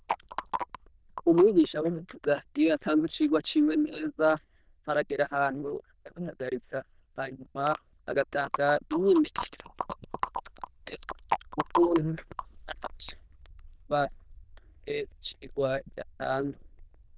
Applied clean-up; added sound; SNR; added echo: neural diffusion model UNIVERSE++.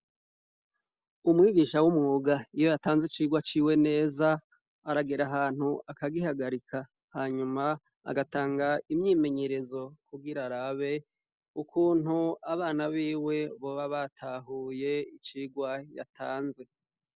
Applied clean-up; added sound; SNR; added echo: none; none; none; none.